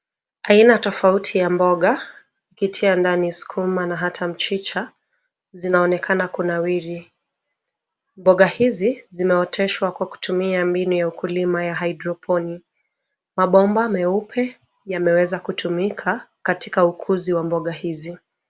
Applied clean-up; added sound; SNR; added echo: none; none; none; none.